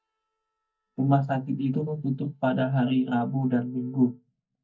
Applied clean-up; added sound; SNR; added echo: neural mask model DeepFilterNet 3.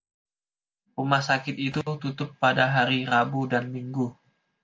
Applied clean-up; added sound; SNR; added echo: none; none; none; none.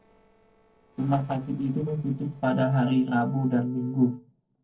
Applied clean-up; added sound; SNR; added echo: neural separator model SepFormer DNS4.